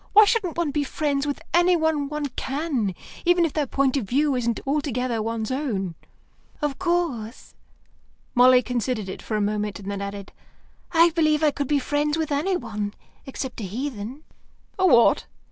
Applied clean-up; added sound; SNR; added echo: none; none; none; none.